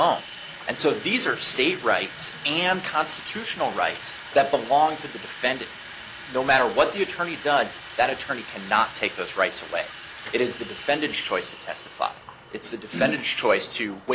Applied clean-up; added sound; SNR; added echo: none; Sink (filling or washing) / Water tap, faucet; 14 dB; none.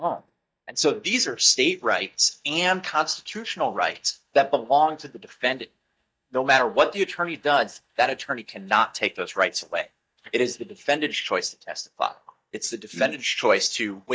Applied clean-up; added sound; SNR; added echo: neural mask model DeepFilterNet 3.